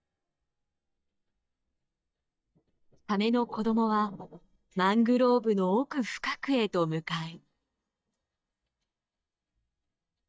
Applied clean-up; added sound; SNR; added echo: neural mask model DeepFilterNet 3.